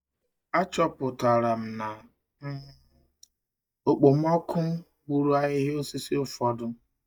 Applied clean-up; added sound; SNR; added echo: neural mask model DeepFilterNet 3.